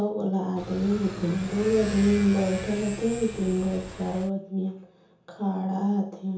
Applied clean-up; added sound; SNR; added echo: none; Motorcycle / Accelerating, revving, vroom; 11 dB; reverberation time 0.7 s.